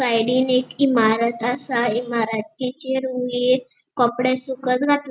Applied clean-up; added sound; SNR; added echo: none; none; none; none.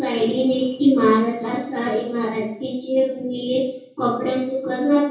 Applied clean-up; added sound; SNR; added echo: none; none; none; reverberation time 0.6 s.